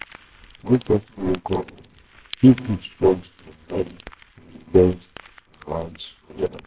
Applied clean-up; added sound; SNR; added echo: neural separator model SepFormer WHAMR!.